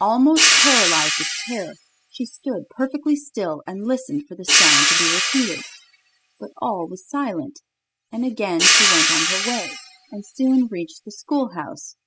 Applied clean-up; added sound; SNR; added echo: classical method spectral subtraction.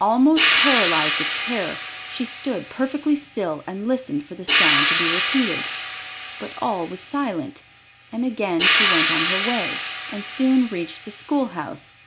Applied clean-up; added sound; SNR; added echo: none; Hi-hat; -3 dB; none.